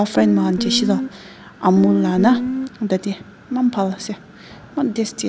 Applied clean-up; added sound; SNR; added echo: none; Guitar; 4 dB; none.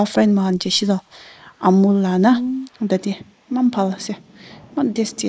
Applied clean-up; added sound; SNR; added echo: neural mask model Resemble Enhance denoiser.